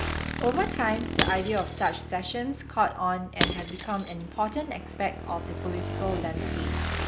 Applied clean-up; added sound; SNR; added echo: none; Shatter / Crushing + Motorcycle / Engine; 1 dB; none.